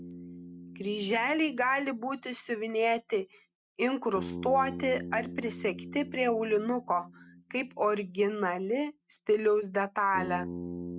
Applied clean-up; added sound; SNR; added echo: neural mask model RNNoise.